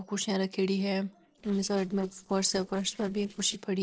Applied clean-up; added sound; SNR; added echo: neural separator model SepFormer DNS4.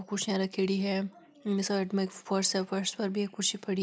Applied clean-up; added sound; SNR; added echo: none; none; none; none.